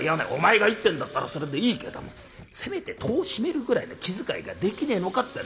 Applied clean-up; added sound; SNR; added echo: none; Car + Sink (filling or washing) / Water tap, faucet; 19 dB; none.